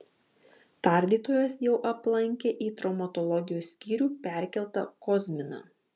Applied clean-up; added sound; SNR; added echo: none; none; none; none.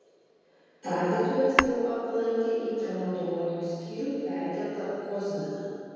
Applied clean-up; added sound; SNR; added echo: none; Tap / Hammer; 4 dB; reverberation time 2.2 s.